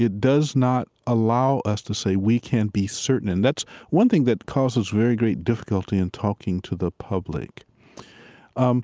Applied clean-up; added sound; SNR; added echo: none; none; none; none.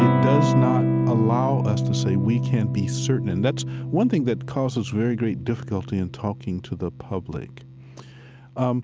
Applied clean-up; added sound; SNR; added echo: none; Electric guitar / Strum; 0 dB; none.